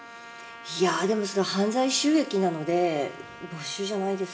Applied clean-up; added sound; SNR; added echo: none; Trumpet; 17 dB; reverberation time 1.4 s.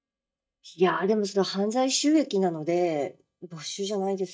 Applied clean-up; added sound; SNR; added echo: neural mask model DeepFilterNet 3.